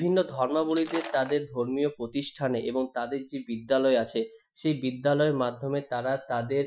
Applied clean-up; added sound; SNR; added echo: classical method Wiener filter.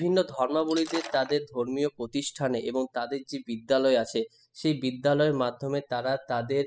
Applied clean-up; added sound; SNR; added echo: classical method spectral subtraction.